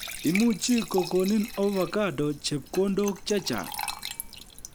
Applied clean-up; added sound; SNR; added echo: none; Fill (with liquid) / Trickle, dribble / Glass; 11 dB; none.